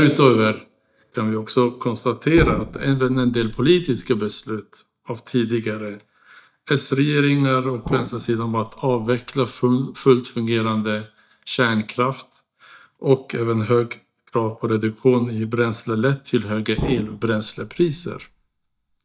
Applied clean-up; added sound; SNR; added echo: neural mask model DeepFilterNet 3.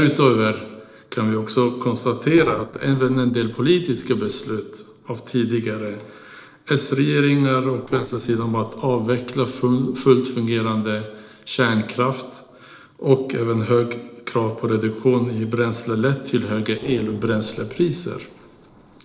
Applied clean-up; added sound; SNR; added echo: neural separator model SepFormer DNS4.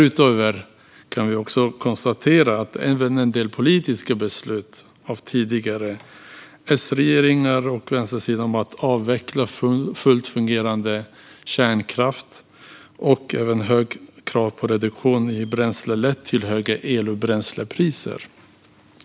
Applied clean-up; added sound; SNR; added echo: none; none; none; none.